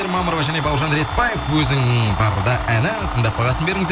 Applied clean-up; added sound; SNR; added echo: none; Domestic sounds, home sounds; 8 dB; none.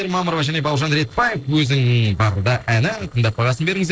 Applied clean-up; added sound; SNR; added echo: neural separator model SepFormer DNS4.